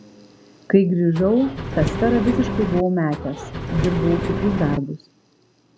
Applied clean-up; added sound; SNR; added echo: none; Engine; 4 dB; none.